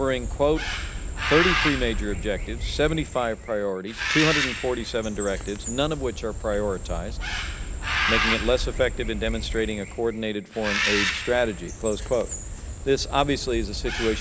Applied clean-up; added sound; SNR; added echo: none; Bird; 2 dB; none.